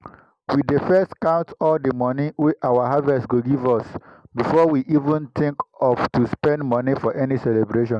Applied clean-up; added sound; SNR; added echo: none; none; none; none.